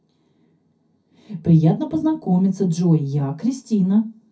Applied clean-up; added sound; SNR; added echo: none; none; none; reverberation time 0.3 s.